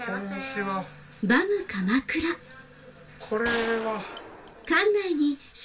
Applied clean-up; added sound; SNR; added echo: none; Gunshot, gunfire; 9 dB; reverberation time 0.2 s.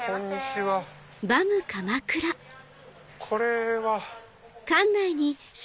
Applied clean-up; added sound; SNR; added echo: none; none; none; none.